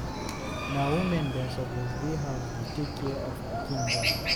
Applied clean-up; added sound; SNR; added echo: none; Chicken, rooster; 0 dB; none.